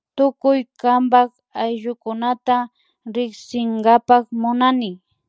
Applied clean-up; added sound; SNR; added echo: none; none; none; none.